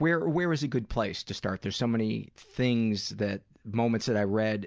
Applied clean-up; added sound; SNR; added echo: none; none; none; none.